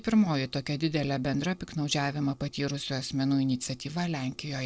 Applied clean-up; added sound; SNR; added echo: neural separator model SepFormer DNS4.